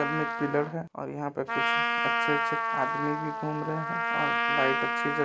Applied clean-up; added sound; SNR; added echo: none; Trumpet; -3 dB; none.